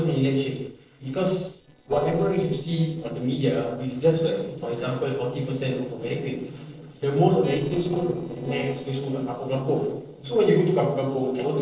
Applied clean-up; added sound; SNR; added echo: neural separator model SepFormer DNS4.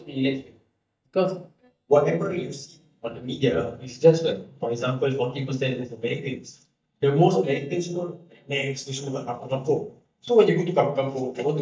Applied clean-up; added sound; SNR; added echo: neural mask model DeepFilterNet 3.